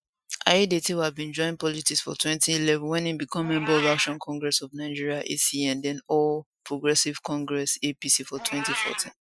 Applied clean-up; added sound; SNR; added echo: classical method Wiener filter.